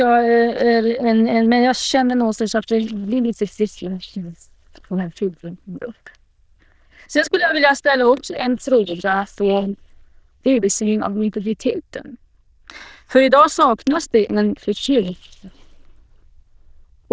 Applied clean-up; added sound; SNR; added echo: neural diffusion model UNIVERSE++.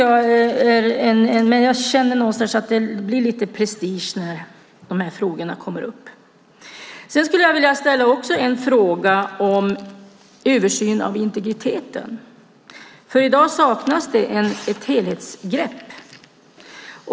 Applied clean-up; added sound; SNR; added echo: none; none; none; none.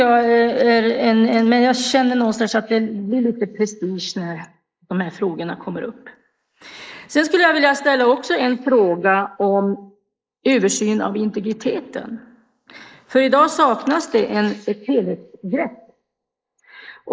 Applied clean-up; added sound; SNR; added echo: neural mask model Resemble Enhance denoiser.